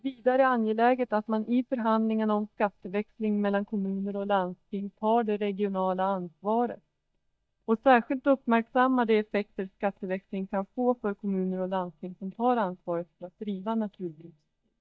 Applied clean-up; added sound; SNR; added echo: neural mask model DeepFilterNet 3.